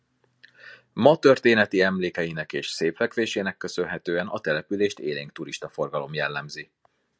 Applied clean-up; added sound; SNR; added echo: none; none; none; none.